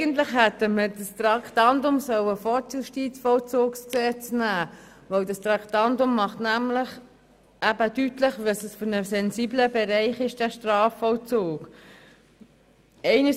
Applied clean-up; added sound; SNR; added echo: none; none; none; none.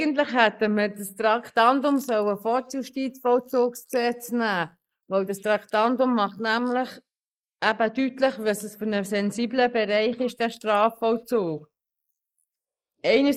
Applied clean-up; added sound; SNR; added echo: neural mask model Resemble Enhance denoiser.